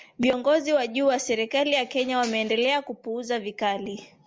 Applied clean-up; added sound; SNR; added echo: none; none; none; none.